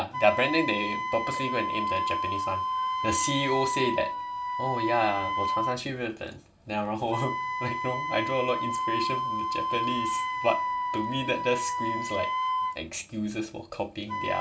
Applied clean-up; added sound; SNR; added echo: none; Wind instrument, woodwind instrument; 0 dB; reverberation time 0.2 s.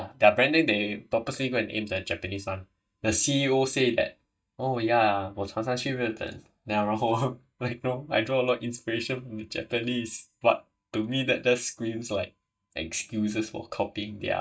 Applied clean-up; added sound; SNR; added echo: neural mask model DeepFilterNet 3.